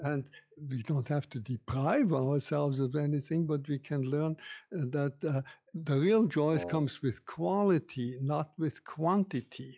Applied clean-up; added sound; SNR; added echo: classical method log-MMSE.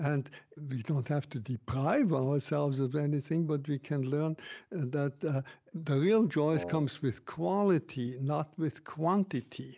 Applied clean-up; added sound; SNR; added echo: none; Wind instrument, woodwind instrument; 11 dB; none.